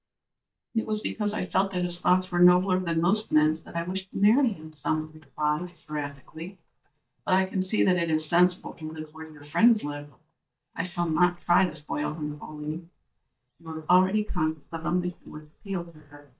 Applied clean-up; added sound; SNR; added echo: neural mask model DeepFilterNet 3.